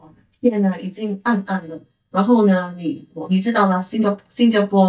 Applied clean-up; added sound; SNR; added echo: neural mask model DeepFilterNet 3.